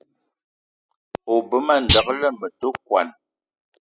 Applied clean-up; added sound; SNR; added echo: classical method spectral subtraction.